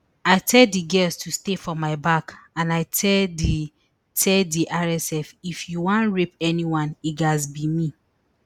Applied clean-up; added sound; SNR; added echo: none; none; none; none.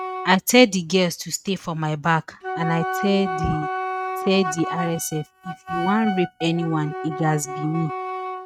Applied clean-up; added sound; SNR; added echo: neural mask model RNNoise.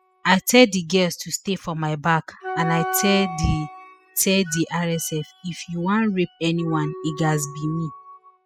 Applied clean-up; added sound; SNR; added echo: classical method spectral subtraction.